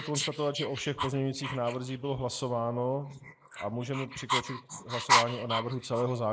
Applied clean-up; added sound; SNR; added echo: neural mask model Resemble Enhance denoiser.